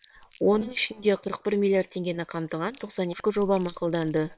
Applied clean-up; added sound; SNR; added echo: neural separator model SepFormer WHAM!.